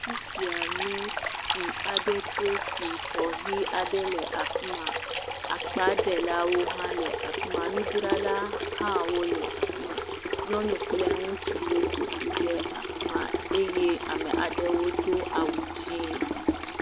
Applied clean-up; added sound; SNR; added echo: none; Sink (filling or washing) / Water tap, faucet; -1 dB; none.